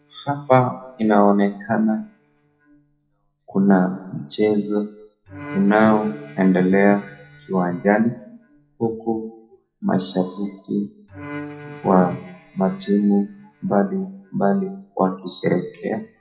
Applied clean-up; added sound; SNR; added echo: classical method WPE with log-MMSE.